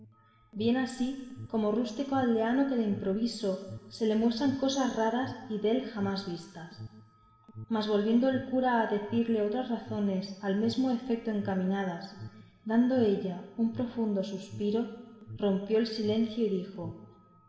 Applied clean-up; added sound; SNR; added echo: none; Alarm; 19 dB; reverberation time 1.2 s.